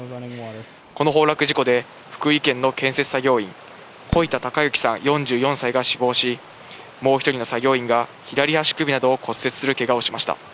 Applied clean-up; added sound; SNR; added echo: none; Stream + Fireworks; 17 dB; none.